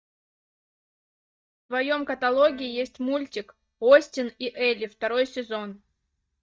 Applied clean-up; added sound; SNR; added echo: neural mask model DeepFilterNet 3.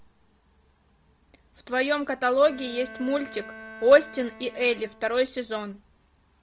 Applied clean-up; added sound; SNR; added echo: none; Bowed string instrument; 18 dB; none.